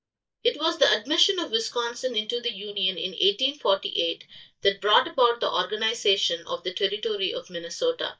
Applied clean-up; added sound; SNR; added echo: neural mask model DeepFilterNet 3.